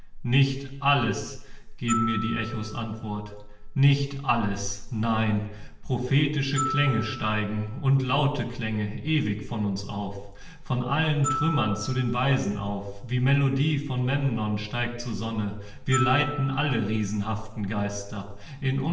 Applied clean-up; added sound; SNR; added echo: none; Glockenspiel; 13 dB; reverberation time 0.9 s.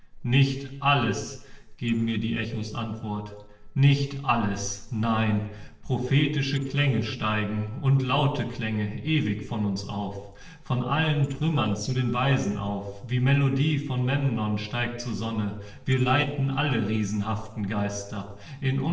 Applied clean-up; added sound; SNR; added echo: neural separator model SepFormer DNS4.